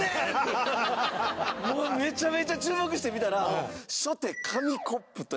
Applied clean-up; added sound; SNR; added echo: none; none; none; none.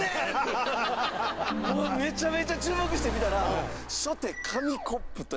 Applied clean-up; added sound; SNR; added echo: none; Car + Ringtone; 7 dB; none.